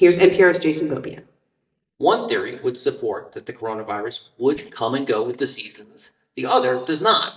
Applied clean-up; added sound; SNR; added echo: neural mask model DeepFilterNet 3.